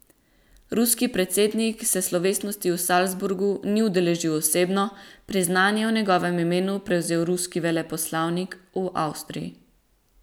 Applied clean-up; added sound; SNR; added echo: none; none; none; none.